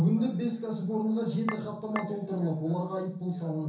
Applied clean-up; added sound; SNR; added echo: none; Chink, clink; 10 dB; reverberation time 0.6 s.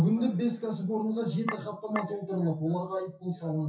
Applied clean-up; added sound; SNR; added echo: classical method WPE with log-MMSE.